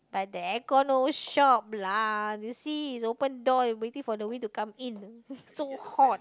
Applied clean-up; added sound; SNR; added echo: none; none; none; none.